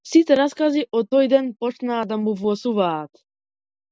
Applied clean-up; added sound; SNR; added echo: none; none; none; none.